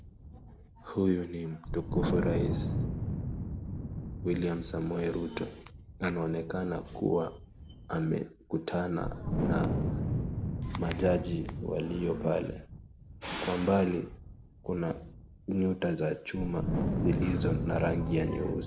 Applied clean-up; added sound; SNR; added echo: none; Wind; 3 dB; none.